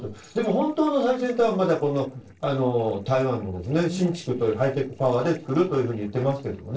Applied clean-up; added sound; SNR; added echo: neural separator model SepFormer DNS4.